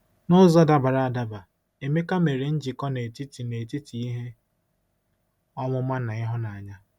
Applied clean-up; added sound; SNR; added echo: none; none; none; none.